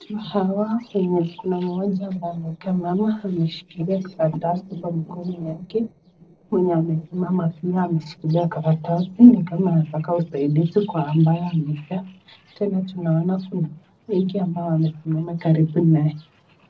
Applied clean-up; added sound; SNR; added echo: neural separator model SepFormer DNS4.